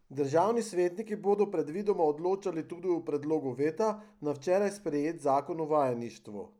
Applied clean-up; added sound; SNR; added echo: none; none; none; none.